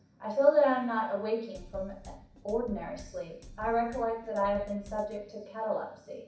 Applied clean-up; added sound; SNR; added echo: none; Drum kit; 17 dB; reverberation time 0.6 s.